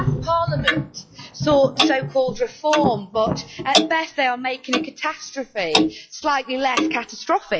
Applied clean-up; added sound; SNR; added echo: classical method log-MMSE.